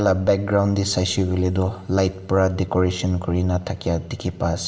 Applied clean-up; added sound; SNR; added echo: none; none; none; reverberation time 1.3 s.